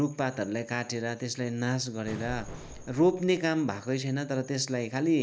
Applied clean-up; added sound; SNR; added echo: none; Explosion; 16 dB; none.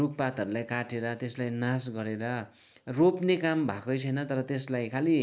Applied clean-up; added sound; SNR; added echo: none; none; none; none.